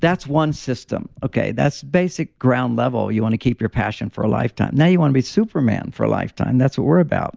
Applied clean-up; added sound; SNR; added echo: none; none; none; none.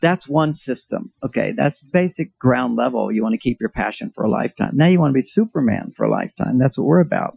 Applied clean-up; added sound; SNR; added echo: classical method Wiener filter.